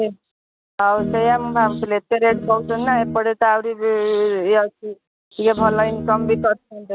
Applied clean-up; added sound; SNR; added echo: neural mask model RNNoise.